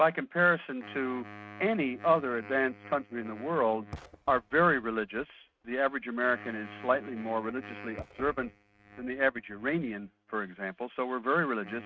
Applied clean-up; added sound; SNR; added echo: neural mask model RNNoise.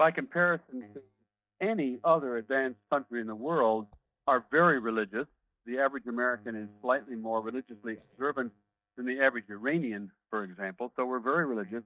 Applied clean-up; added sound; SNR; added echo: neural mask model DeepFilterNet 3.